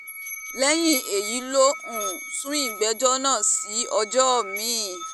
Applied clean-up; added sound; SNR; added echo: none; Musical instrument; 11 dB; none.